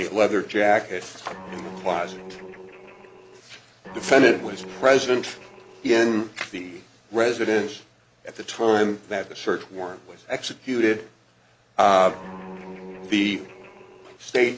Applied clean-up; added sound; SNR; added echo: none; Guitar; 15 dB; none.